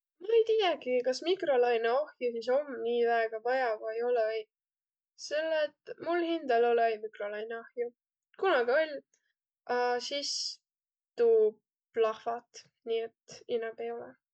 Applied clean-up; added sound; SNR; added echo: none; none; none; none.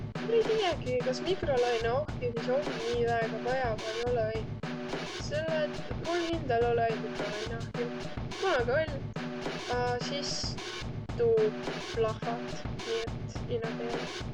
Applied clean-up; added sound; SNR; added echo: none; Snare drum / Drum kit; 4 dB; none.